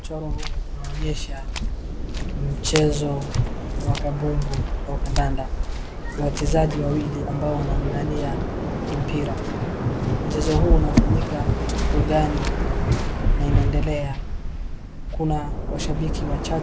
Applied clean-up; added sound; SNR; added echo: none; Waves, surf + Bowed string instrument; -4 dB; none.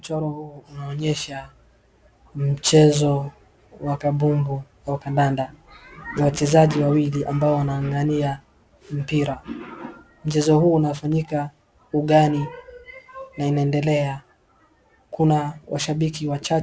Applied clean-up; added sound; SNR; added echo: none; none; none; none.